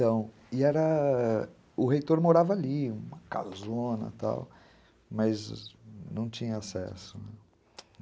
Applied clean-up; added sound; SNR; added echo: none; none; none; none.